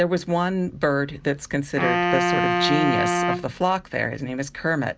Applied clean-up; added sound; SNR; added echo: none; Wind instrument, woodwind instrument; 0 dB; none.